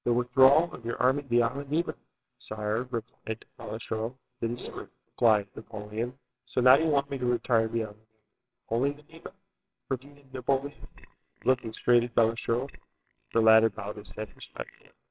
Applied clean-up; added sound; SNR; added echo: neural separator model SepFormer WHAMR!.